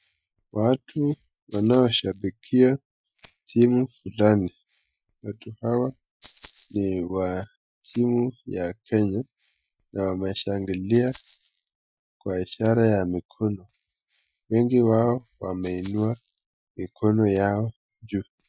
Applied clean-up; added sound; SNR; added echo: classical method Wiener filter.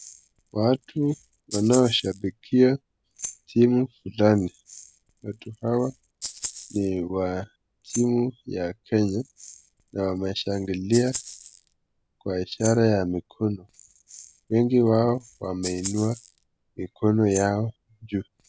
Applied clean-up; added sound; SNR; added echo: none; Rattle (instrument); 17 dB; none.